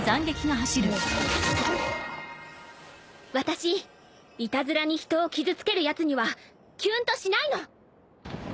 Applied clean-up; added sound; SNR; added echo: none; none; none; none.